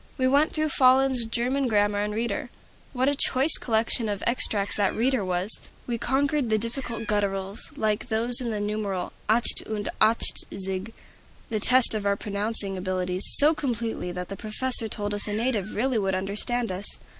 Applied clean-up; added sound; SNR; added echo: none; Meow; 20 dB; none.